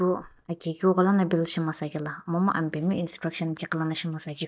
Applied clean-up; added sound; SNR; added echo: neural mask model DeepFilterNet 3.